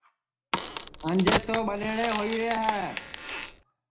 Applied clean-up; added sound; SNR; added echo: none; Crack; 1 dB; reverberation time 0.4 s.